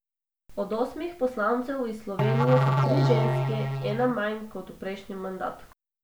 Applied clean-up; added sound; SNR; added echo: none; Musical instrument; -4 dB; none.